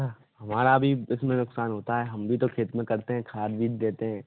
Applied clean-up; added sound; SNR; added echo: none; none; none; none.